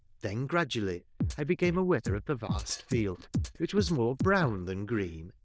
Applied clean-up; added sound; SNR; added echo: neural diffusion model UNIVERSE++.